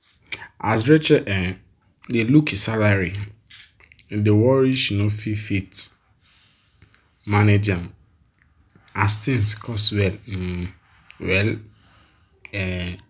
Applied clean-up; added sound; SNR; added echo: none; none; none; none.